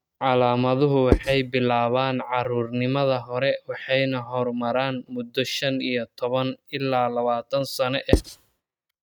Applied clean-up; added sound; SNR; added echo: neural mask model RNNoise.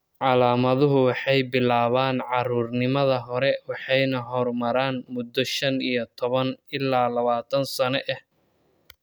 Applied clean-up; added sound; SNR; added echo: none; none; none; none.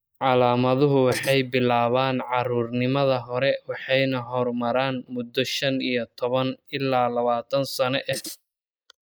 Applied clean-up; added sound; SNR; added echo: neural mask model Resemble Enhance denoiser.